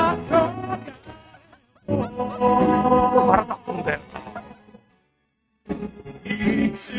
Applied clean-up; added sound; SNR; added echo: neural mask model RNNoise.